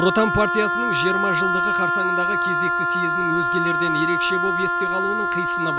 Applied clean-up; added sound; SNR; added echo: none; Wind instrument, woodwind instrument; -4 dB; none.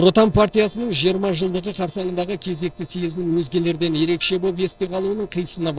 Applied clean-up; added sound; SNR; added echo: neural separator model SepFormer DNS4.